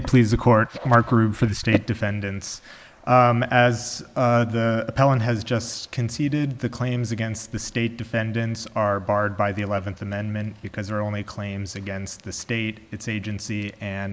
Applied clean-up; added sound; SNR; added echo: neural mask model Resemble Enhance denoiser.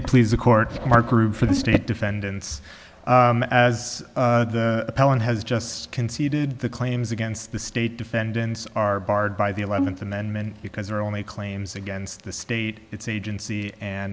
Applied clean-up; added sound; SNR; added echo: none; Bowed string instrument; 11 dB; none.